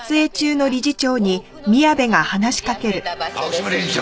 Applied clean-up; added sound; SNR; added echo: none; none; none; none.